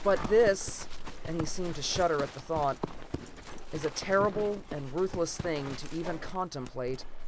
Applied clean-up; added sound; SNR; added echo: none; Livestock, farm animals, working animals; 6 dB; none.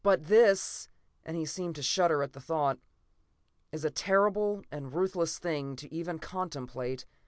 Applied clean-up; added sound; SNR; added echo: none; none; none; none.